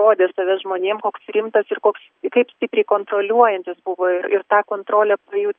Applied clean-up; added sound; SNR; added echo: none; none; none; none.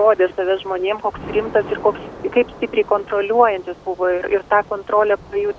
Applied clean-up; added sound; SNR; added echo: none; Thunder / Rain; 18 dB; none.